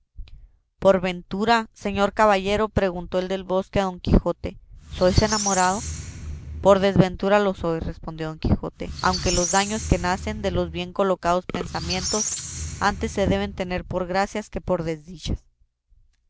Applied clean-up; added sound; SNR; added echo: none; Squeak; 8 dB; none.